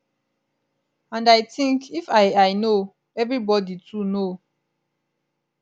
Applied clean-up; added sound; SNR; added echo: none; none; none; none.